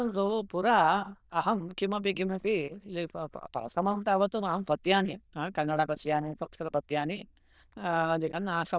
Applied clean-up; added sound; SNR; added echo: neural diffusion model UNIVERSE++.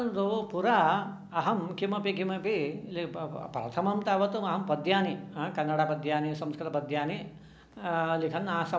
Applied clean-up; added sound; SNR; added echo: none; none; none; none.